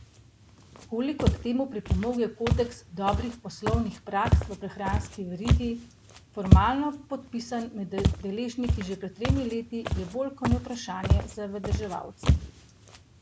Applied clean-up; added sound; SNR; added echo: none; Walk, footsteps; -3 dB; none.